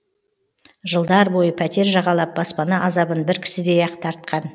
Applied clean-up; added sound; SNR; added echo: none; none; none; none.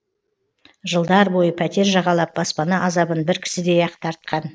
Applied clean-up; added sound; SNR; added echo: neural mask model Resemble Enhance denoiser.